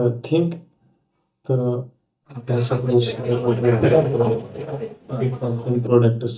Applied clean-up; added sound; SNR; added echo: neural mask model DeepFilterNet 3.